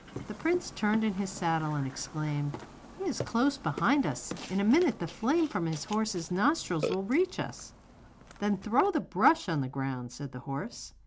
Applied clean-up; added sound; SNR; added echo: none; Burping, eructation; 14 dB; none.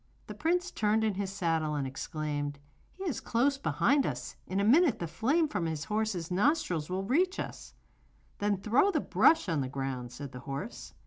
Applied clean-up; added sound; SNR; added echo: none; none; none; none.